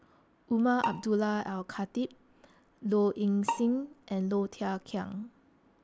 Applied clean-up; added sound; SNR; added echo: none; Bowed string instrument; 10 dB; none.